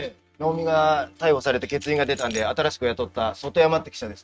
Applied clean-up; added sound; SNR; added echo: neural mask model RNNoise.